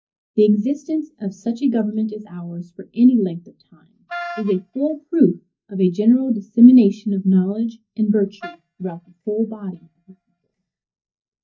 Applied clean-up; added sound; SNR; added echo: neural mask model DeepFilterNet 3.